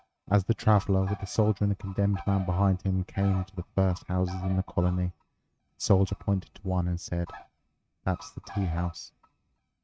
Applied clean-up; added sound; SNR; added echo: neural mask model RNNoise.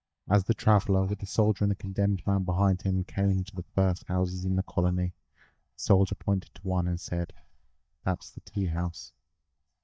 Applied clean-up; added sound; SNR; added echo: neural mask model DeepFilterNet 3.